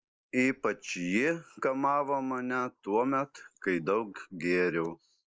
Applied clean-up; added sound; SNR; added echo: neural mask model Resemble Enhance denoiser.